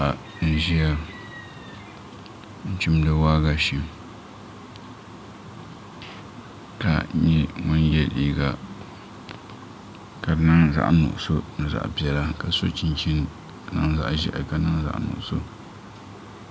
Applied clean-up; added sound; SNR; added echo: none; none; none; none.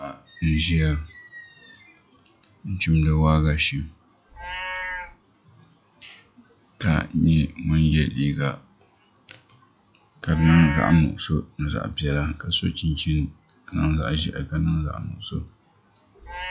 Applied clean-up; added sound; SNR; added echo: classical method log-MMSE.